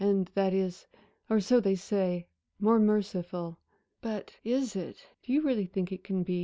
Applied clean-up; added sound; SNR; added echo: none; none; none; none.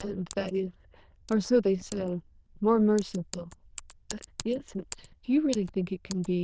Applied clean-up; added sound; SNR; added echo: neural diffusion model UNIVERSE++.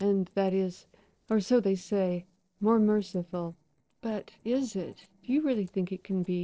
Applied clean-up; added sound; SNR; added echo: neural separator model SepFormer DNS4.